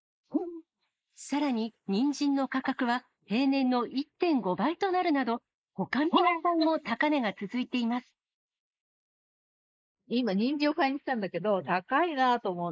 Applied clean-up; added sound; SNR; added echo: neural mask model Resemble Enhance denoiser.